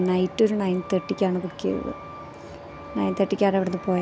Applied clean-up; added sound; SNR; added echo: none; Truck; 16 dB; none.